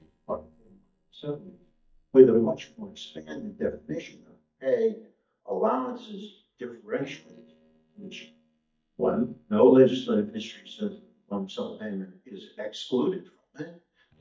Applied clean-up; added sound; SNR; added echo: neural mask model DeepFilterNet 3.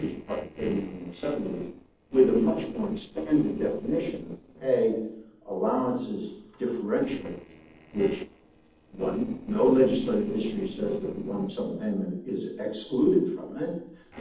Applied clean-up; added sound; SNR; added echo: neural separator model SepFormer DNS4.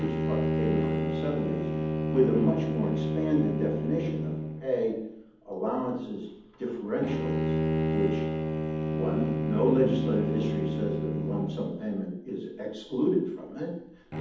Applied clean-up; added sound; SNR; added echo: none; Bowed string instrument; 0 dB; reverberation time 0.8 s.